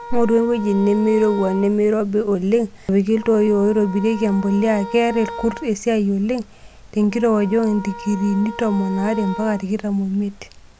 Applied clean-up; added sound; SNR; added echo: none; Wind instrument, woodwind instrument; 15 dB; none.